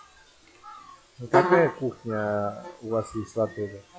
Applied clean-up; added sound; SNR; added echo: classical method log-MMSE.